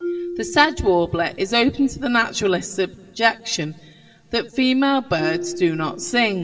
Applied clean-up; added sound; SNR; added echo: none; Marimba, xylophone; 13 dB; reverberation time 0.6 s.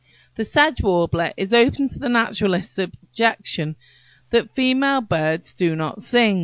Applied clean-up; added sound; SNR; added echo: none; none; none; none.